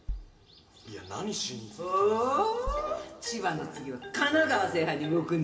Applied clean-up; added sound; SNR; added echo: none; Bass drum; 9 dB; reverberation time 2.8 s.